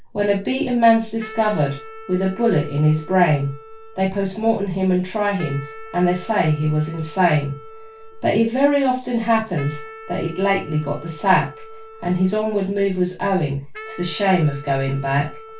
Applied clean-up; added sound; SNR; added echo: none; Wind instrument, woodwind instrument; 19 dB; reverberation time 0.2 s.